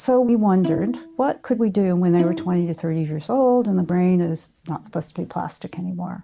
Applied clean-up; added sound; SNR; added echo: none; Bowed string instrument; 10 dB; none.